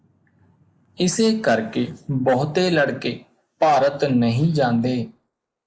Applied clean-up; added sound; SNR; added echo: neural mask model Resemble Enhance denoiser.